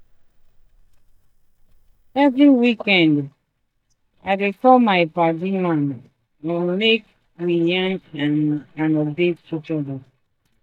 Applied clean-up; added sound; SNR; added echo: neural mask model DeepFilterNet 3.